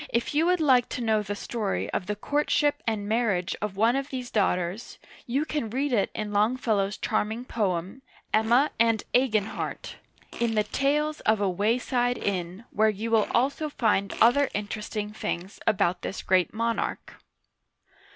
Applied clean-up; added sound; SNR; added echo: none; Fart; 20 dB; none.